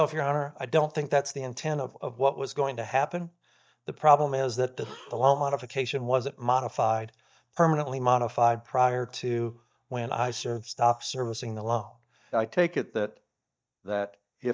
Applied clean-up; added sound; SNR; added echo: neural mask model DeepFilterNet 3.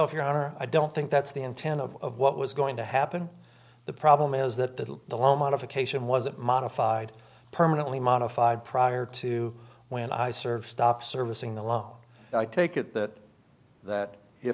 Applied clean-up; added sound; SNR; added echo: none; none; none; none.